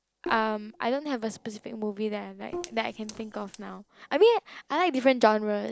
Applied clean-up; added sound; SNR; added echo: neural separator model SepFormer DNS4.